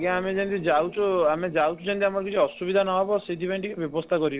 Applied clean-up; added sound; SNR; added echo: neural separator model SepFormer DNS4.